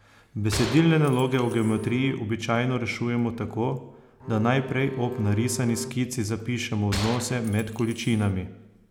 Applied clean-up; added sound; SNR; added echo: none; Bowed string instrument + Gunshot, gunfire; 12 dB; none.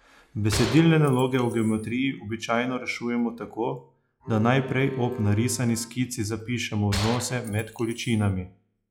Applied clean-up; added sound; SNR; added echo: classical method log-MMSE.